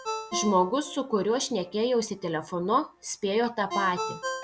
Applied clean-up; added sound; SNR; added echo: none; Ringtone; 10 dB; none.